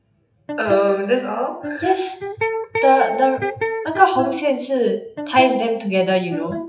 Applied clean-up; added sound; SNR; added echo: classical method WPE with log-MMSE.